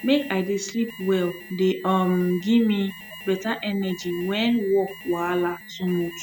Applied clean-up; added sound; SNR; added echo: none; Alarm; 18 dB; none.